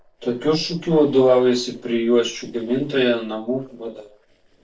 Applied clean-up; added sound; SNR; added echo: neural separator model SepFormer DNS4.